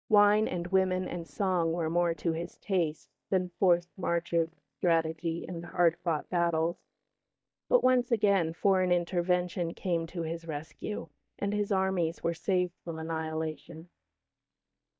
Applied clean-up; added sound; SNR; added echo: neural mask model DeepFilterNet 3.